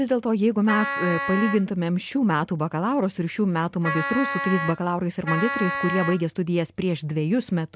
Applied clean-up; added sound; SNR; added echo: none; Wind instrument, woodwind instrument; 5 dB; none.